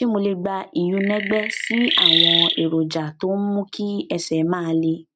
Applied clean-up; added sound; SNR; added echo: neural mask model RNNoise.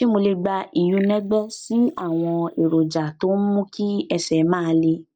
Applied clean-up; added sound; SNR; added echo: neural mask model DeepFilterNet 3.